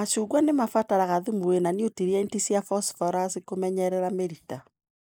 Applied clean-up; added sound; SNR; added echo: neural mask model Resemble Enhance denoiser.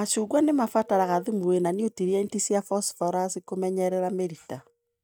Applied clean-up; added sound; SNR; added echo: neural mask model DeepFilterNet 3.